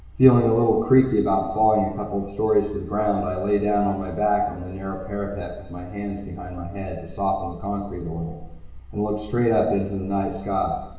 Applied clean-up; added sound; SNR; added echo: none; none; none; reverberation time 1.0 s.